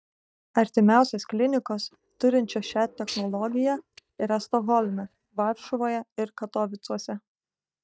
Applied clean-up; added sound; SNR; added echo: neural mask model DeepFilterNet 3.